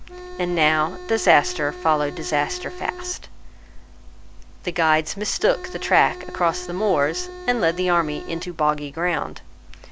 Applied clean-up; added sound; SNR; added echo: none; Organ; 13 dB; none.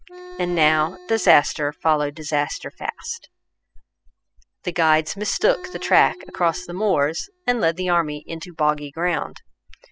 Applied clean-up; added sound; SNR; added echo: classical method spectral subtraction.